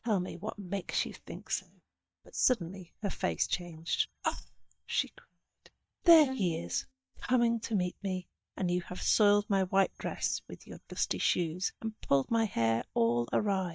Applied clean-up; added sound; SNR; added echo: neural mask model DeepFilterNet 3.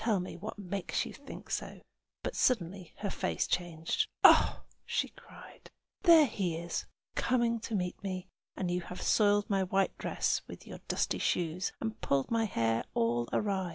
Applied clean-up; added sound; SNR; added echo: none; none; none; none.